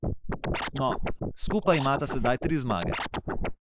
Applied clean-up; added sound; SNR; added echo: neural mask model Resemble Enhance denoiser.